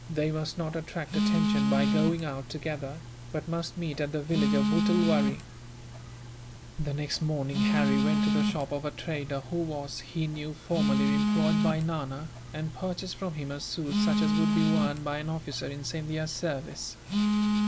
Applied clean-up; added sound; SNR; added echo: none; Telephone; -2 dB; none.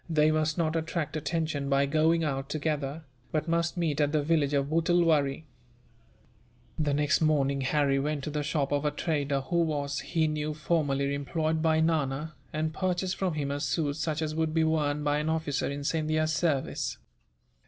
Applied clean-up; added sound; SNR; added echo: none; none; none; none.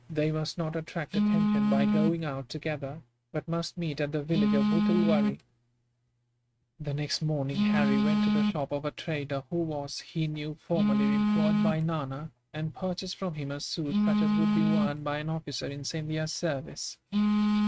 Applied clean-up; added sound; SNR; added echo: neural mask model RNNoise.